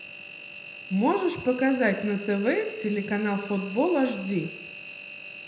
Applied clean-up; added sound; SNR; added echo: none; Engine; 14 dB; reverberation time 0.8 s.